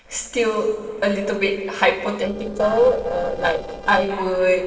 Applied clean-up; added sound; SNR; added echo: neural separator model SepFormer DNS4.